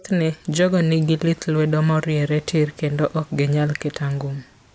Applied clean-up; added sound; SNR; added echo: none; none; none; none.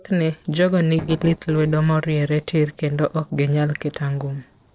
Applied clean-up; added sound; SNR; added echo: neural separator model SepFormer DNS4.